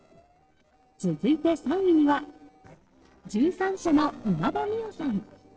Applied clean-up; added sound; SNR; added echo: neural separator model SepFormer DNS4.